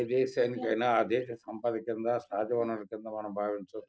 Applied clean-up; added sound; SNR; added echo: neural separator model SepFormer DNS4.